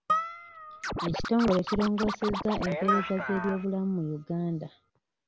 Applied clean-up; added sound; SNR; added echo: none; Scratching (performance technique) + Harp; 4 dB; none.